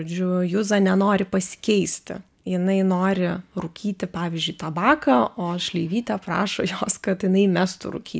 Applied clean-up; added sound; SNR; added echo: none; none; none; none.